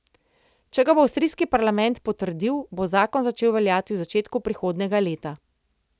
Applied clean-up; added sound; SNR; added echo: none; none; none; none.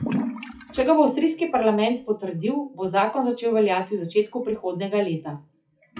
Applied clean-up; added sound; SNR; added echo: classical method WPE with log-MMSE.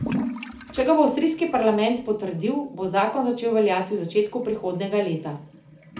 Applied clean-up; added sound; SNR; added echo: none; Toilet flush / Liquid; 13 dB; reverberation time 0.3 s.